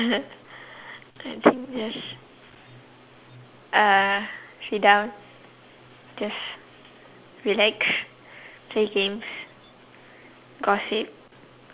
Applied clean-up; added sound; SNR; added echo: none; none; none; none.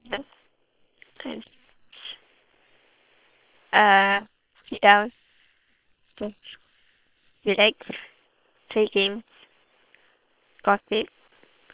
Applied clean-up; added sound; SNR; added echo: neural separator model SepFormer WHAM!.